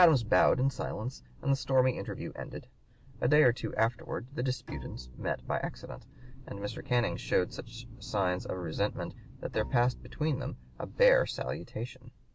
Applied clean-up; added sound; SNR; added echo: none; Bowed string instrument; 20 dB; none.